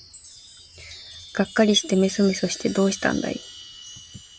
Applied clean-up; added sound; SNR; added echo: none; Chime; 17 dB; none.